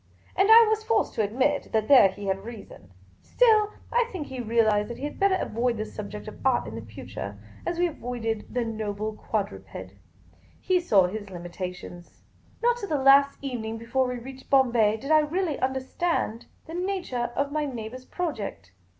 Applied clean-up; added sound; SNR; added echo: none; none; none; none.